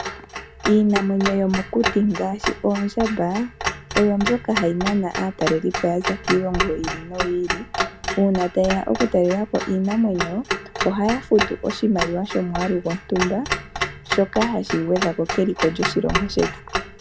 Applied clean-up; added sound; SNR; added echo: none; Clock; 6 dB; none.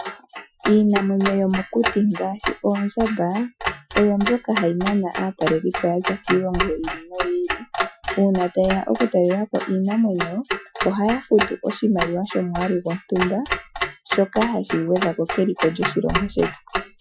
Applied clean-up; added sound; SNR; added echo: classical method Wiener filter.